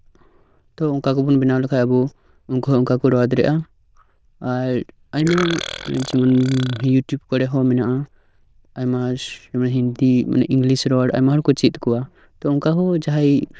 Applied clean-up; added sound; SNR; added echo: neural diffusion model UNIVERSE++.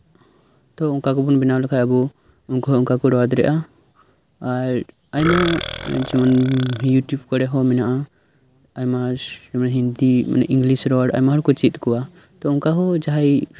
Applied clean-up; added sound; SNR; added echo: none; Burping, eructation; 8 dB; none.